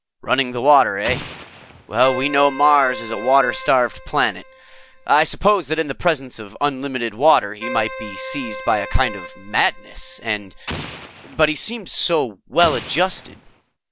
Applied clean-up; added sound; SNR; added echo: none; Keyboard (musical) + Explosion; 12 dB; none.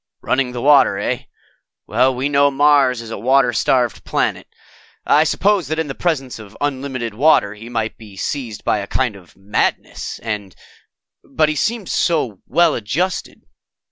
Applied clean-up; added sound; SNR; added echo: none; none; none; none.